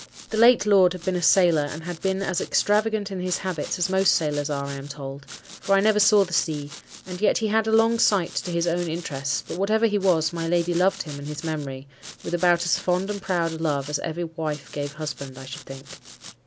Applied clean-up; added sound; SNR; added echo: none; Domestic sounds, home sounds; 18 dB; none.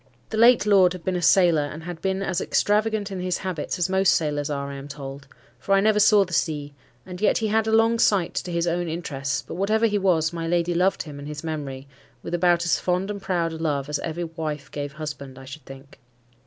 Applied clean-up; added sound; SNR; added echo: none; none; none; none.